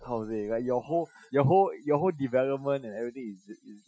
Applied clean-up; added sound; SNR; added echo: classical method Wiener filter.